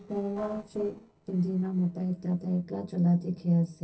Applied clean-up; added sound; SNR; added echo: neural separator model SepFormer DNS4.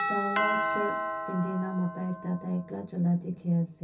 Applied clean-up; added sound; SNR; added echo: none; Doorbell; 2 dB; reverberation time 0.3 s.